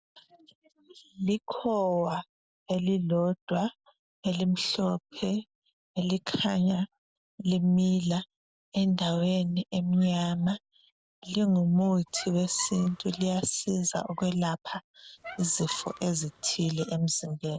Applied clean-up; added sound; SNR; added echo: none; Squeak; 17 dB; none.